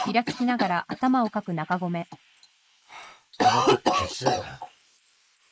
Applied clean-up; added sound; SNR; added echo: neural mask model Resemble Enhance denoiser.